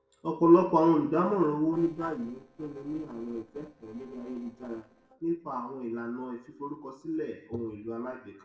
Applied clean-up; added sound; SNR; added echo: neural separator model SepFormer DNS4.